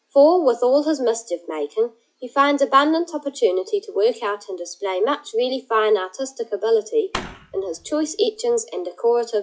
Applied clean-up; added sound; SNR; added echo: classical method log-MMSE.